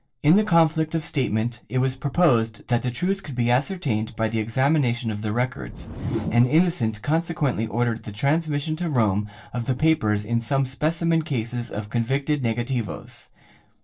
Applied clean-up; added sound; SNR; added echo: neural separator model SepFormer DNS4.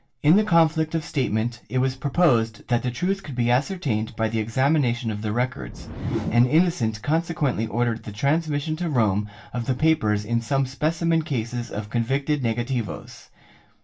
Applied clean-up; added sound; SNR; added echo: none; Whoosh, swoosh, swish; 11 dB; reverberation time 0.2 s.